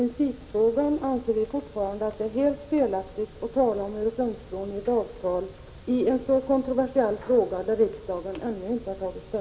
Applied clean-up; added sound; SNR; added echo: none; none; none; reverberation time 1.2 s.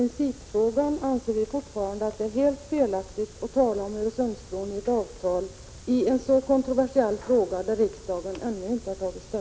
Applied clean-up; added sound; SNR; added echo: none; none; none; none.